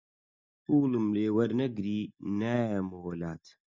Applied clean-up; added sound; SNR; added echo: neural mask model DeepFilterNet 3.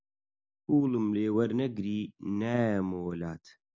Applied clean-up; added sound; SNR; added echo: none; none; none; none.